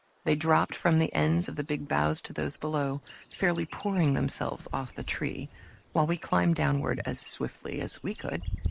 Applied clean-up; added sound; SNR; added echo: neural mask model Resemble Enhance denoiser.